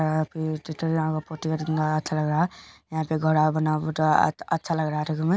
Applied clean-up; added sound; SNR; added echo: none; none; none; none.